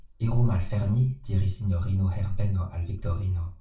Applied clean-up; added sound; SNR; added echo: none; none; none; reverberation time 0.3 s.